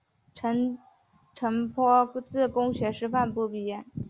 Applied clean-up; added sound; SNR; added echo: none; none; none; none.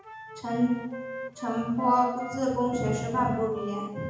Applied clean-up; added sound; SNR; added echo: none; Wind instrument, woodwind instrument; 12 dB; reverberation time 0.9 s.